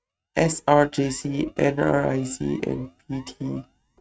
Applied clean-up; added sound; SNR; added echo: neural mask model RNNoise.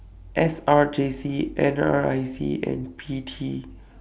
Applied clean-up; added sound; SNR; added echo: none; none; none; none.